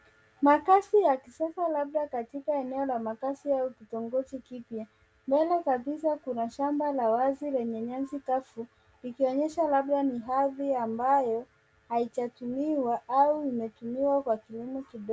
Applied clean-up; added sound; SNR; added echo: none; none; none; none.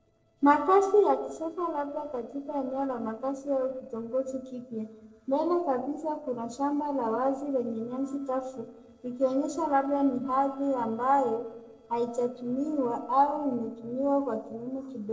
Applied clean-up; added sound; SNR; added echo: neural separator model SepFormer DNS4.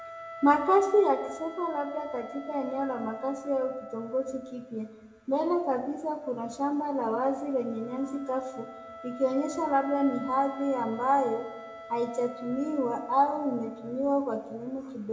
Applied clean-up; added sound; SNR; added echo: none; Wind instrument, woodwind instrument; 16 dB; reverberation time 0.5 s.